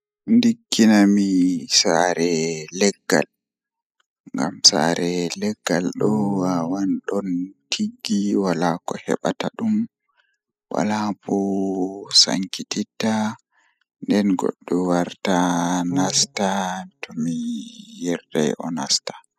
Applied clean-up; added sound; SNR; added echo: classical method spectral subtraction.